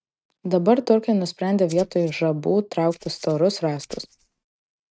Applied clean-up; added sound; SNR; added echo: neural mask model RNNoise.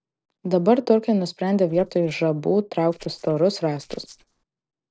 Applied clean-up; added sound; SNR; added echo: neural separator model SepFormer DNS4.